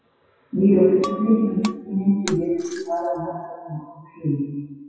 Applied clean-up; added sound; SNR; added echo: classical method WPE with log-MMSE.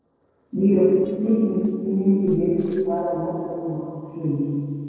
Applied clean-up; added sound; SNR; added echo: neural separator model SepFormer DNS4.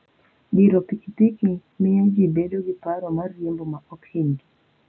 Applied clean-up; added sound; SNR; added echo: none; none; none; none.